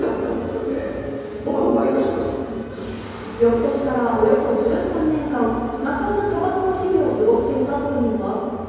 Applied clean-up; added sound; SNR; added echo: none; none; none; reverberation time 2.2 s.